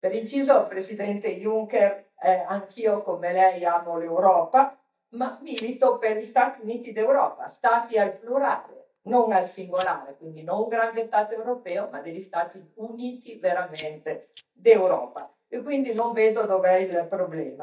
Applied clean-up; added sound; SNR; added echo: neural mask model DeepFilterNet 3.